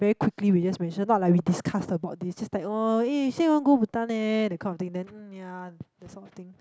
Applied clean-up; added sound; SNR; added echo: none; none; none; none.